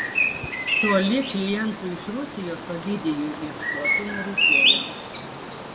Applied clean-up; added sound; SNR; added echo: none; Bird vocalization, bird call, bird song; -3 dB; reverberation time 0.8 s.